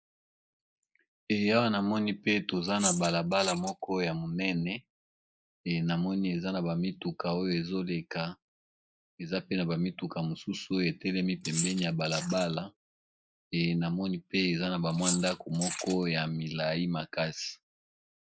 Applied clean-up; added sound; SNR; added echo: neural mask model Resemble Enhance denoiser.